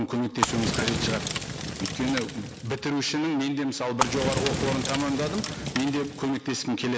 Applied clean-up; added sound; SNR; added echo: none; Fire; 2 dB; none.